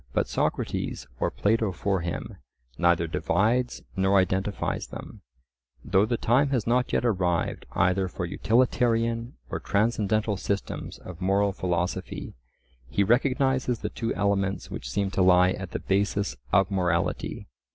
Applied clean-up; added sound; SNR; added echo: none; none; none; none.